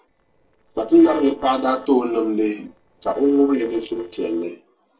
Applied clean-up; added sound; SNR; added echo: neural separator model SepFormer DNS4.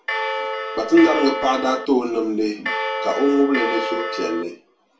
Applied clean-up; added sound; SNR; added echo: none; Bell; 4 dB; reverberation time 0.2 s.